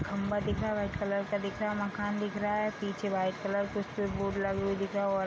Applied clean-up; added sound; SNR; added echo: none; none; none; none.